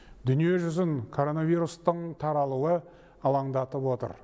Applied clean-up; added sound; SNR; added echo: none; none; none; none.